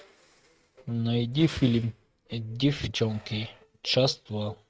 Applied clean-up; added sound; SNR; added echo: neural mask model RNNoise.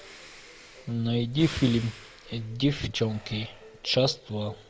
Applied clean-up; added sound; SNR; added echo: none; Breathing; 18 dB; none.